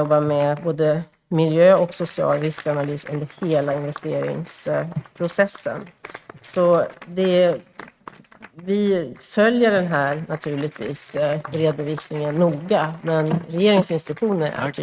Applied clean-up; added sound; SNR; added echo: neural mask model RNNoise.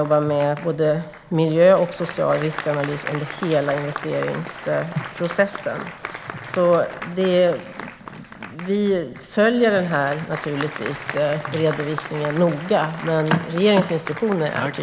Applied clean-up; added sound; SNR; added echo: none; Applause; 13 dB; none.